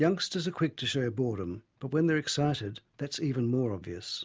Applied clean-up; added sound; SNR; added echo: none; none; none; none.